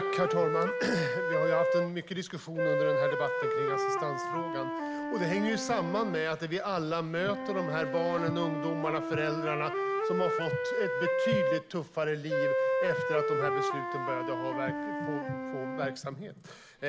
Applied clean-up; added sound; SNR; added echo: none; Wind instrument, woodwind instrument; -1 dB; none.